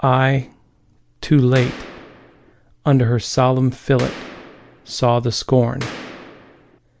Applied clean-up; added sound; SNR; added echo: none; Boom; 15 dB; none.